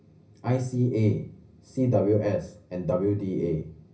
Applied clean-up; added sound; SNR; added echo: none; none; none; reverberation time 0.4 s.